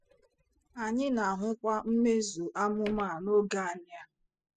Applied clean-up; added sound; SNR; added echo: classical method spectral subtraction.